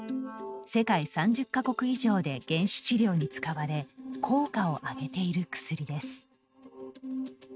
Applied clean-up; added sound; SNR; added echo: neural mask model RNNoise.